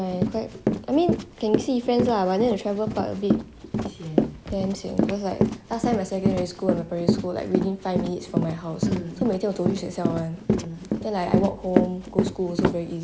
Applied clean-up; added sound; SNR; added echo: none; Run; 0 dB; none.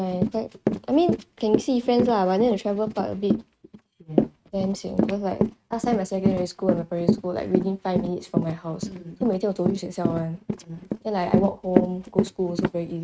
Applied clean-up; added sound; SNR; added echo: neural mask model RNNoise.